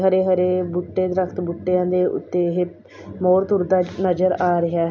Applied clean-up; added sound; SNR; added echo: none; none; none; none.